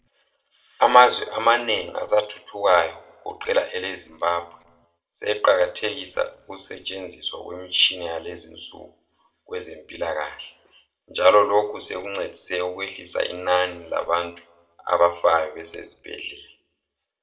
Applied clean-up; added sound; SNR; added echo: neural separator model SepFormer DNS4.